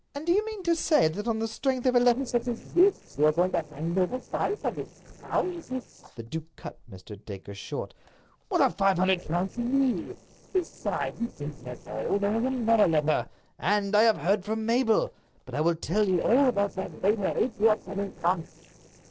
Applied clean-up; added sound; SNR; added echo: neural separator model SepFormer DNS4.